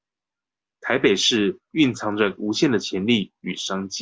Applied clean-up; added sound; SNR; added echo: none; none; none; none.